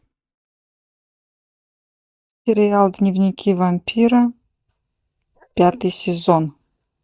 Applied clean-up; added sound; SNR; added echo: neural mask model DeepFilterNet 3.